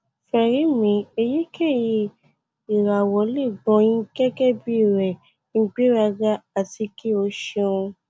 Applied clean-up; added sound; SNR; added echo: none; none; none; none.